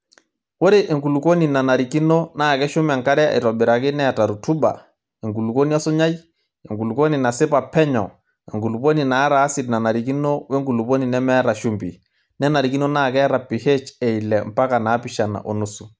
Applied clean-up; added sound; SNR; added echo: none; none; none; none.